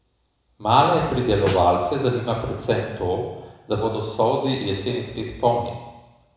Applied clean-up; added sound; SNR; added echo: none; Snare drum; 14 dB; reverberation time 1.0 s.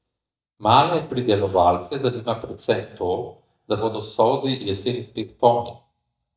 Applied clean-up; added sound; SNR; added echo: neural mask model DeepFilterNet 3.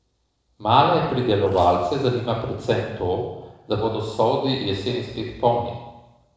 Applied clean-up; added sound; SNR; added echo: neural separator model SepFormer DNS4.